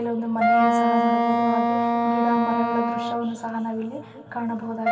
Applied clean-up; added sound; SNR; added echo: none; Wind instrument, woodwind instrument; -5 dB; reverberation time 2.8 s.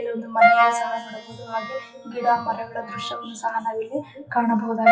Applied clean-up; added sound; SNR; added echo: classical method WPE with log-MMSE.